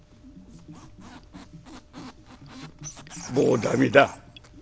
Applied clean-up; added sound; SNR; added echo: none; Squeak + Bathtub (filling or washing) / Gurgling; 16 dB; none.